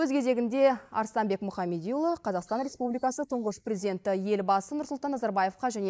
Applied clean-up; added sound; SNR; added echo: neural mask model Resemble Enhance denoiser.